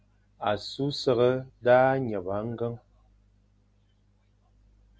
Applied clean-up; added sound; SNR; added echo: none; none; none; none.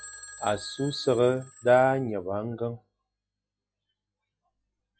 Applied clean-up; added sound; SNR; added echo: classical method log-MMSE.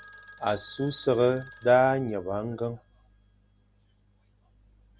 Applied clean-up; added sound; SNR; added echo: none; Telephone; 17 dB; none.